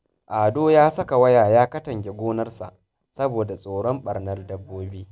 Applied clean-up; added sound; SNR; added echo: none; none; none; none.